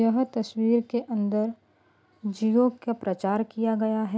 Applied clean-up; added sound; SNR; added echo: none; none; none; none.